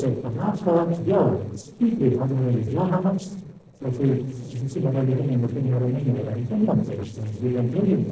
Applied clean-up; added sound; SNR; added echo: neural separator model SepFormer DNS4.